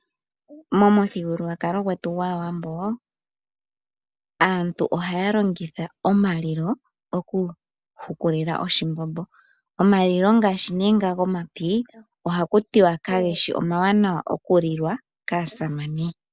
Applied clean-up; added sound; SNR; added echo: none; none; none; none.